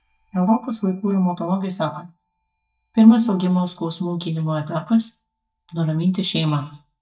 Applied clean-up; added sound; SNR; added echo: neural mask model DeepFilterNet 3.